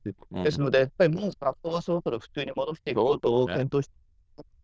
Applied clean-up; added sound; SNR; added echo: neural diffusion model UNIVERSE++.